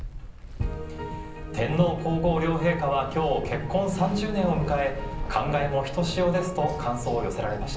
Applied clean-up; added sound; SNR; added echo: none; Keys jangling; 9 dB; reverberation time 0.6 s.